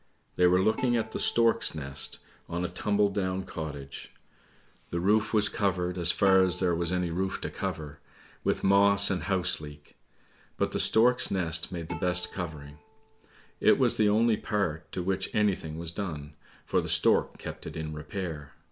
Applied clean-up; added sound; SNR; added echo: none; Bowed string instrument; 19 dB; none.